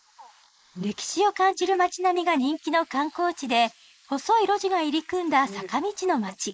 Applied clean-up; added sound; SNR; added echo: neural mask model Resemble Enhance denoiser.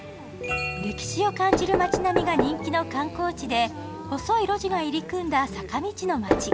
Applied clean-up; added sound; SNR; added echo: none; Knock; 5 dB; none.